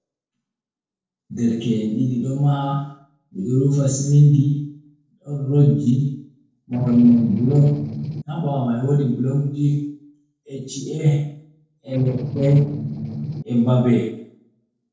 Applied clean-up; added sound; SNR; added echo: neural separator model SepFormer DNS4.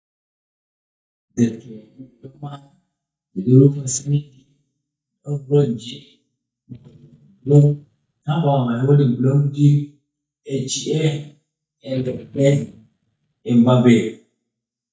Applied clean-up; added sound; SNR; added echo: neural mask model DeepFilterNet 3.